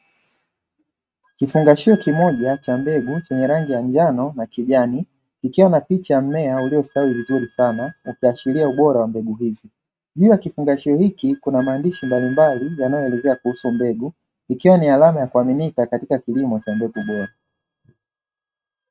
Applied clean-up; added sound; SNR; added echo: neural mask model RNNoise.